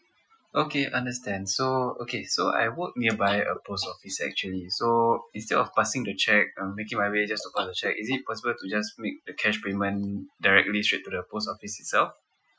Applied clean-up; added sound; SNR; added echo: classical method Wiener filter.